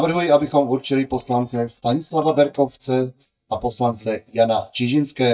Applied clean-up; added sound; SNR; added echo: neural mask model DeepFilterNet 3.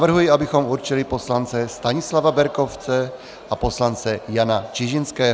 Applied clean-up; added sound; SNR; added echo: none; none; none; none.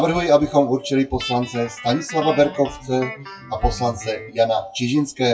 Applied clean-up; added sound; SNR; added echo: classical method WPE with log-MMSE.